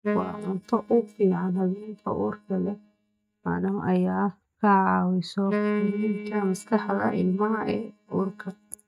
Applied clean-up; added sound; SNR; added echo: neural mask model DeepFilterNet 3.